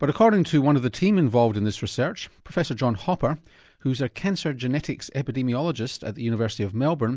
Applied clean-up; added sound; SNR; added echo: none; none; none; none.